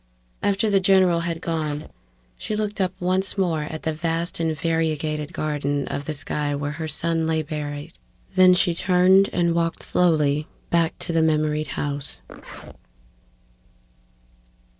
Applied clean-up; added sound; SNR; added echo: neural separator model SepFormer DNS4.